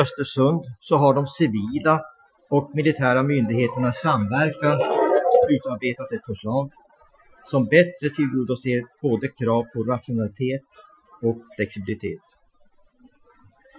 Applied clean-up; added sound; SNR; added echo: classical method Wiener filter.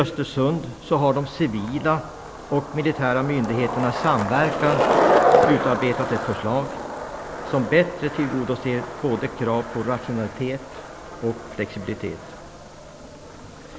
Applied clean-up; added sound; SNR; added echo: none; Skateboard; 2 dB; none.